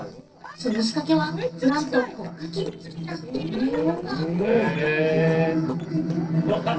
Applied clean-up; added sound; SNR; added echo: neural separator model SepFormer DNS4.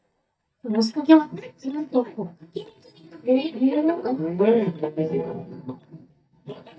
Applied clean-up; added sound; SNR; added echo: neural mask model DeepFilterNet 3.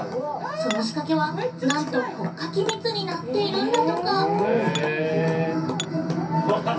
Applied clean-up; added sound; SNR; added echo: none; Hammer; 17 dB; reverberation time 0.3 s.